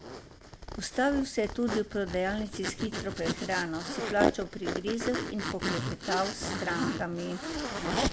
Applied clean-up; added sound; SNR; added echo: none; Zipper (clothing); 1 dB; none.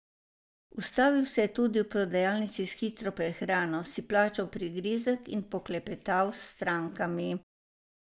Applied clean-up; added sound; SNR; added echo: none; none; none; none.